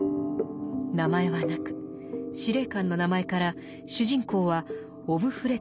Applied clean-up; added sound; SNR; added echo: none; none; none; none.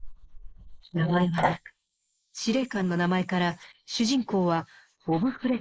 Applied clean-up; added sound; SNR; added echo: neural mask model Resemble Enhance denoiser.